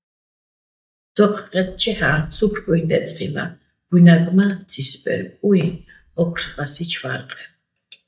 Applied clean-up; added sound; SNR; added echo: neural mask model DeepFilterNet 3.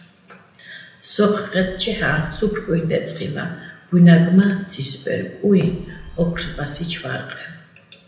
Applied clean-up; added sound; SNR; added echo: none; Telephone; 17 dB; reverberation time 0.8 s.